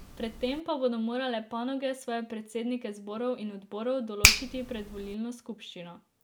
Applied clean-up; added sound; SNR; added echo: none; Finger snapping; 0 dB; none.